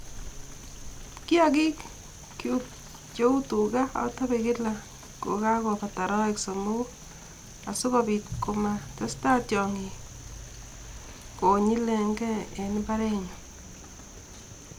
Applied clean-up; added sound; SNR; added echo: none; Motor vehicle (road) / Rain; 15 dB; none.